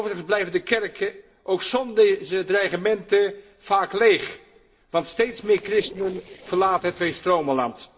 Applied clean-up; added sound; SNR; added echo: neural separator model SepFormer DNS4.